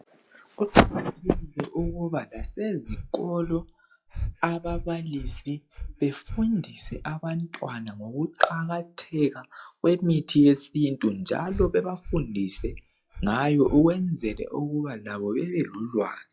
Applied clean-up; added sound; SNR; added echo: classical method log-MMSE.